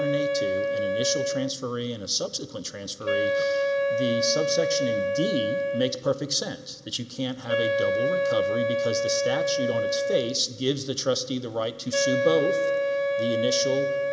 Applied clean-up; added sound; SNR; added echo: none; Wind instrument, woodwind instrument; -2 dB; none.